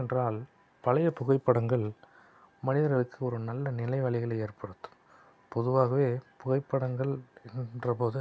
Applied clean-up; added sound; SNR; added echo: none; none; none; none.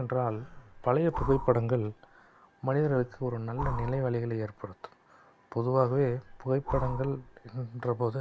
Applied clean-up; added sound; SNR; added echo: none; Breathing; 11 dB; none.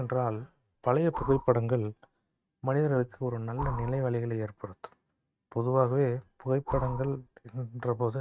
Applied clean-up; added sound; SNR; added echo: neural mask model RNNoise.